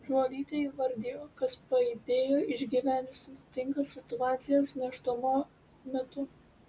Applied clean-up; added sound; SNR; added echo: none; none; none; none.